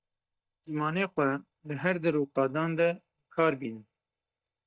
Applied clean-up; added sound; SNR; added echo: neural mask model DeepFilterNet 3.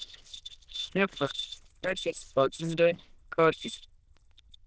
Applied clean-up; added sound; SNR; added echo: neural diffusion model UNIVERSE++.